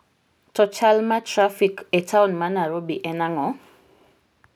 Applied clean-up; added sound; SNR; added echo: none; none; none; none.